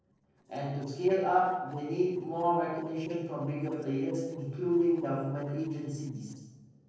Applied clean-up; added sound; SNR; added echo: neural separator model SepFormer DNS4.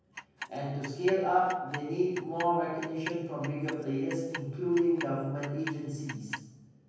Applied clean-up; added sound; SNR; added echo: none; Clock; 13 dB; reverberation time 1.3 s.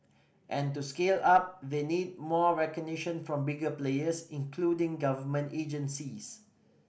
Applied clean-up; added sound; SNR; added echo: none; none; none; none.